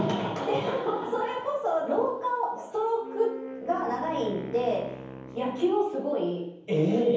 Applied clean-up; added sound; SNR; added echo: none; Wind instrument, woodwind instrument; 14 dB; reverberation time 0.9 s.